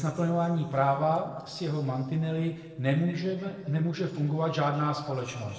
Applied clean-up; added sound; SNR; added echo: neural separator model SepFormer DNS4.